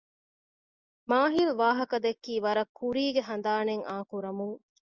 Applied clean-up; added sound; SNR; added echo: none; none; none; none.